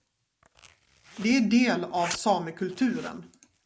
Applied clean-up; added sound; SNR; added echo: none; Zipper (clothing); 17 dB; none.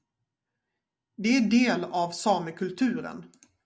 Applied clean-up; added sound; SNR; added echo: none; none; none; none.